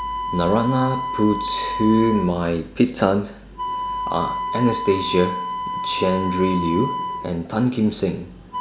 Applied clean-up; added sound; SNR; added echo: none; Wind instrument, woodwind instrument; 6 dB; none.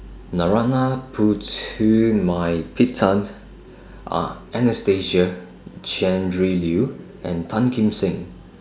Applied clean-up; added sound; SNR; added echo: none; none; none; none.